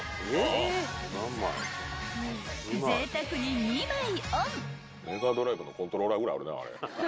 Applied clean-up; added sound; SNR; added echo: none; none; none; none.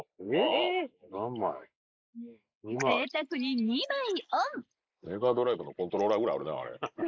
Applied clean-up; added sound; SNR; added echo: neural mask model Resemble Enhance denoiser.